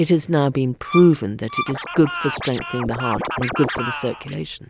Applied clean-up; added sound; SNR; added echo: none; Scratching (performance technique) + Bowed string instrument; 7 dB; none.